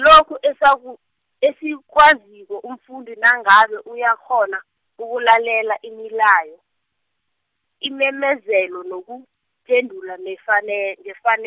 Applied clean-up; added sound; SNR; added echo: none; none; none; none.